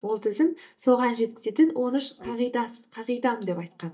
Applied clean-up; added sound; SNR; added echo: neural mask model DeepFilterNet 3.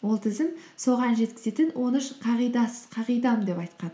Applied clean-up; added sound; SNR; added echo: none; none; none; none.